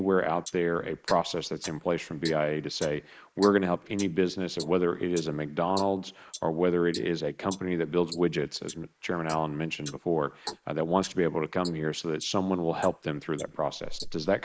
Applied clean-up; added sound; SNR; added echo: neural mask model Resemble Enhance denoiser.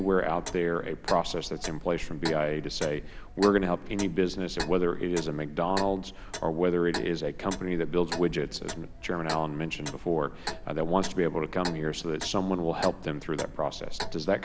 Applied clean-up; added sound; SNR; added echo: none; Clock; 9 dB; none.